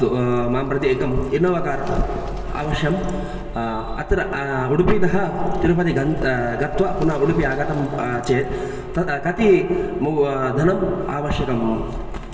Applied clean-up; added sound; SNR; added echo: none; Livestock, farm animals, working animals; 12 dB; reverberation time 0.2 s.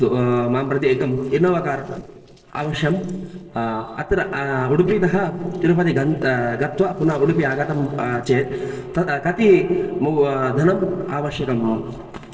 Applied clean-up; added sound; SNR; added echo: neural separator model SepFormer DNS4.